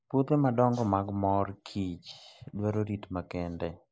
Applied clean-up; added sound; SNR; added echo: neural mask model Resemble Enhance denoiser.